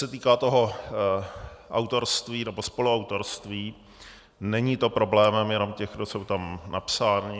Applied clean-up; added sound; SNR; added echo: none; none; none; none.